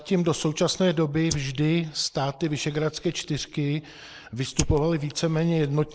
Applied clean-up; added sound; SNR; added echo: neural mask model Resemble Enhance denoiser.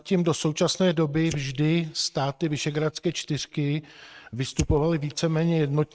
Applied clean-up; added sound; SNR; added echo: neural mask model RNNoise.